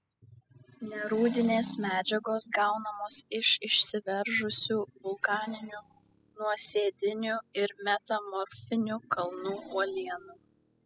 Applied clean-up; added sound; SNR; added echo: classical method spectral subtraction.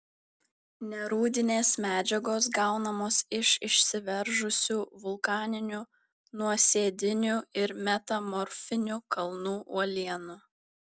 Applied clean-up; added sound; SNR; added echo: none; none; none; none.